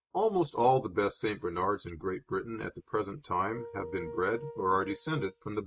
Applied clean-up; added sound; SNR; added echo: neural mask model RNNoise.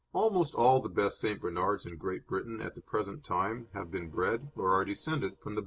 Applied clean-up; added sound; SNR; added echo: neural separator model SepFormer DNS4.